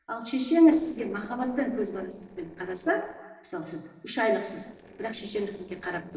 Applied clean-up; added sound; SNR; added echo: neural separator model SepFormer DNS4.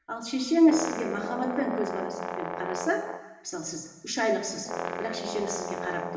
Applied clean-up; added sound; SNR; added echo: none; Brass instrument; 7 dB; reverberation time 1.3 s.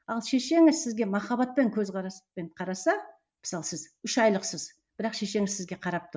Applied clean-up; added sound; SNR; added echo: none; none; none; none.